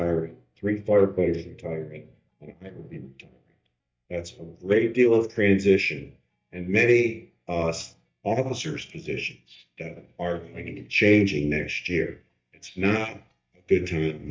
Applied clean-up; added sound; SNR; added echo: neural mask model DeepFilterNet 3.